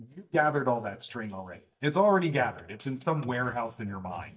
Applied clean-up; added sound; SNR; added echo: neural mask model DeepFilterNet 3.